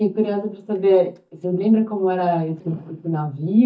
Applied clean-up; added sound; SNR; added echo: neural mask model DeepFilterNet 3.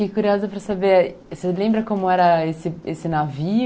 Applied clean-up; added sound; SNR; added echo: none; none; none; none.